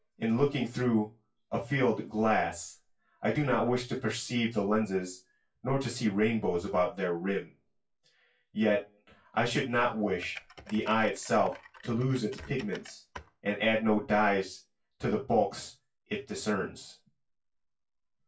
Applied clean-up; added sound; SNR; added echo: classical method WPE with log-MMSE.